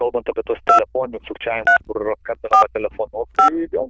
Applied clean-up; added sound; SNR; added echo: neural diffusion model UNIVERSE++.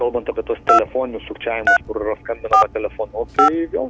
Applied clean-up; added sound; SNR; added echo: none; Telephone; -2 dB; none.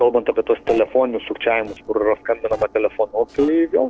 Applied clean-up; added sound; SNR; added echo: neural separator model SepFormer DNS4.